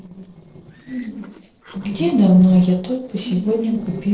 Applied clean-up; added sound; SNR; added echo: neural separator model SepFormer DNS4.